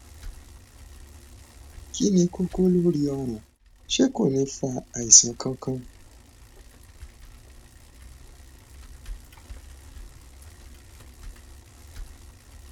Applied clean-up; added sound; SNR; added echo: none; Bicycle; 17 dB; none.